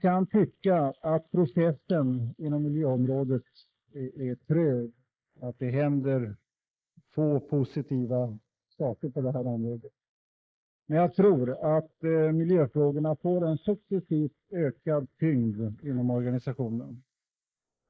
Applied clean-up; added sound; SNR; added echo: neural mask model Resemble Enhance denoiser.